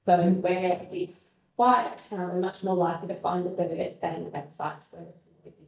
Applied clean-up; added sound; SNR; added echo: neural mask model DeepFilterNet 3.